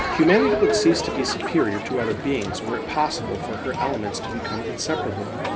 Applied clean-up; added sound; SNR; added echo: none; Crowd; 2 dB; reverberation time 0.3 s.